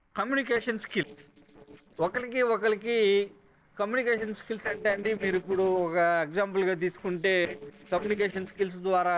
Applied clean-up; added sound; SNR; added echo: neural separator model SepFormer DNS4.